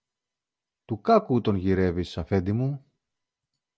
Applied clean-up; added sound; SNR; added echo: none; none; none; none.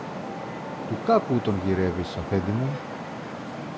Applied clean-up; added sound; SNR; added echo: none; Traffic noise, roadway noise; 6 dB; none.